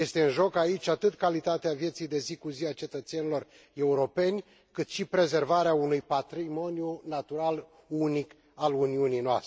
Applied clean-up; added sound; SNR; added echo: none; none; none; none.